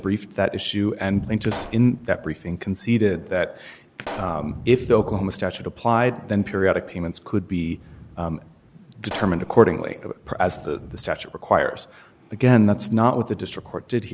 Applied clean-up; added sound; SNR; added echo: none; Explosion; 16 dB; none.